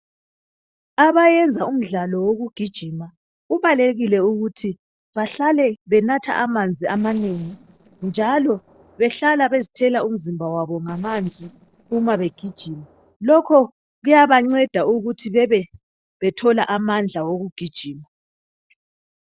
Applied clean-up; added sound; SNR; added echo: neural separator model SepFormer DNS4.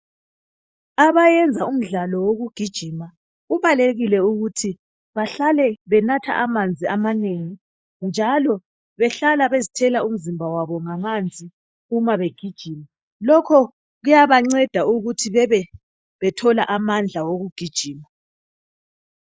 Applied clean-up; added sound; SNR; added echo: neural mask model Resemble Enhance denoiser.